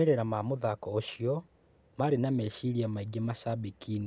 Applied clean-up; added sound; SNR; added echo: none; none; none; none.